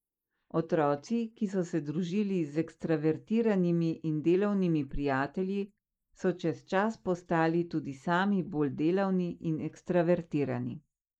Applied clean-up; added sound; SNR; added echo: neural mask model Resemble Enhance denoiser.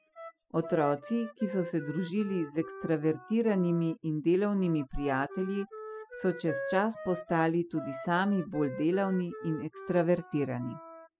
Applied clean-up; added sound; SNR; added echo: classical method spectral subtraction.